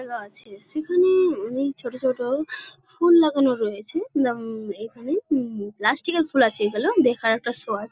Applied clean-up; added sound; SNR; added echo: none; none; none; none.